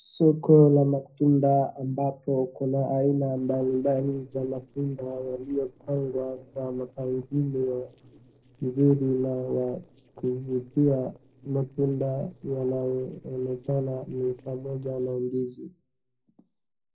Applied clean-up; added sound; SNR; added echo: neural separator model SepFormer DNS4.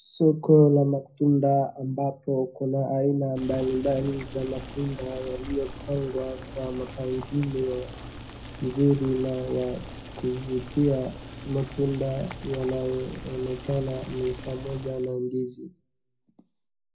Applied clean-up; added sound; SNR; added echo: none; Boiling; 14 dB; reverberation time 0.4 s.